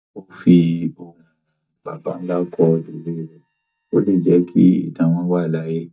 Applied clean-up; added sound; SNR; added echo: neural mask model DeepFilterNet 3.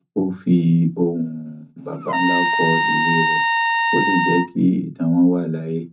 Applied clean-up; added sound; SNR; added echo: none; Trumpet; -1 dB; reverberation time 0.3 s.